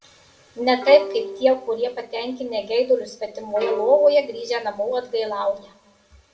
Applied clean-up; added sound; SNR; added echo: none; Bowed string instrument; 13 dB; reverberation time 0.4 s.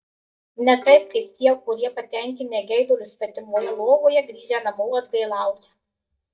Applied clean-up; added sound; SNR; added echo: neural mask model DeepFilterNet 3.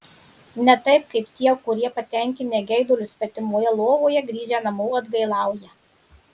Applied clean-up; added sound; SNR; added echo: none; none; none; none.